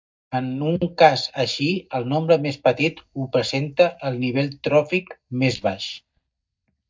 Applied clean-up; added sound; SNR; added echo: neural mask model DeepFilterNet 3.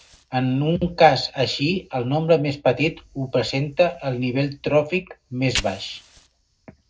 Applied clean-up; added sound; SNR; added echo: none; Fire; 18 dB; reverberation time 0.3 s.